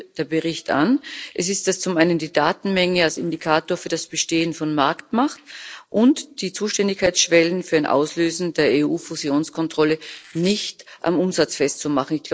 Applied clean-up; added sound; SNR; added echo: neural separator model SepFormer DNS4.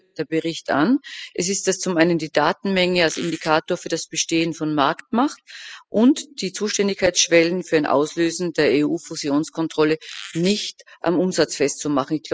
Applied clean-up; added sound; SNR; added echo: classical method spectral subtraction.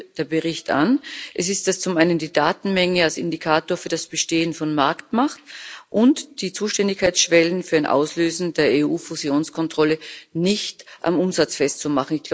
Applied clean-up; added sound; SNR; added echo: none; none; none; none.